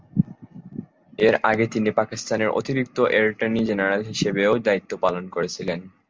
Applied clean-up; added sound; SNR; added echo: none; none; none; none.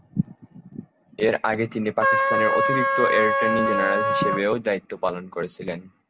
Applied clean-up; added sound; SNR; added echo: none; Trumpet; -4 dB; none.